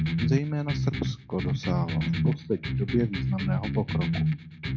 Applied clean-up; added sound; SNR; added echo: none; Electric guitar; -3 dB; none.